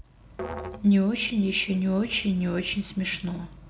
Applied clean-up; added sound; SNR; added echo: none; Musical instrument; 15 dB; none.